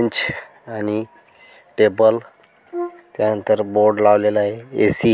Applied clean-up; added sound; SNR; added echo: none; Brass instrument; 13 dB; none.